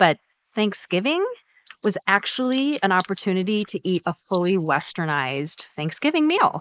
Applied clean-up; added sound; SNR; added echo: neural mask model Resemble Enhance denoiser.